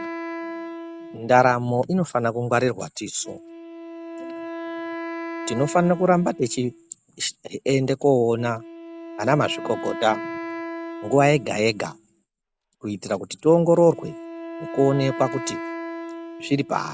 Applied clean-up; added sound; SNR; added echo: none; Wind instrument, woodwind instrument; 12 dB; none.